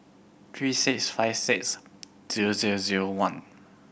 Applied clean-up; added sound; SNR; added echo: none; none; none; none.